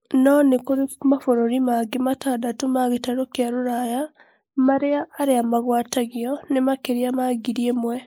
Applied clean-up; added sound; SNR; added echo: neural mask model Resemble Enhance denoiser.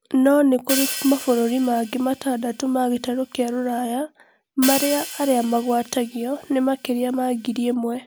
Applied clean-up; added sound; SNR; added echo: none; Hi-hat; 11 dB; none.